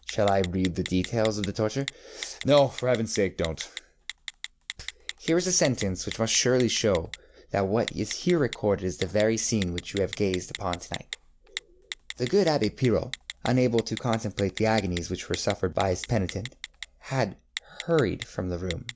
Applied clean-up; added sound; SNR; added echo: none; Telephone; 15 dB; none.